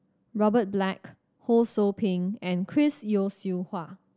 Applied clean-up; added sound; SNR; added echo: none; none; none; none.